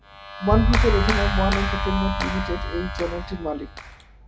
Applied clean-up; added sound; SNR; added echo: none; Clapping; -2 dB; none.